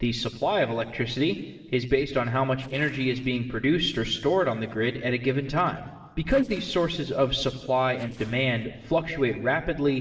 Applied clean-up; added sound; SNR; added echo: neural separator model SepFormer DNS4.